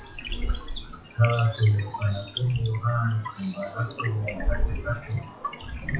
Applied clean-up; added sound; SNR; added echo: classical method WPE with log-MMSE.